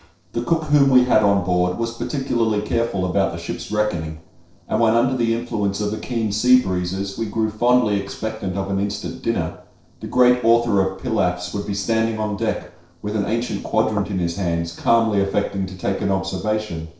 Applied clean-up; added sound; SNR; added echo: neural separator model SepFormer DNS4.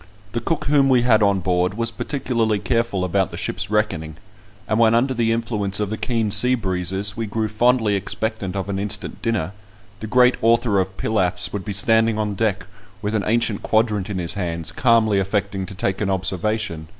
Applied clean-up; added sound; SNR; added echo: none; none; none; none.